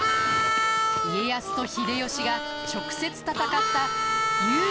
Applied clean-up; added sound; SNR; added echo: none; Harmonica; -4 dB; none.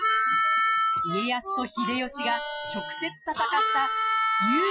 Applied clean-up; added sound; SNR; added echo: classical method Wiener filter.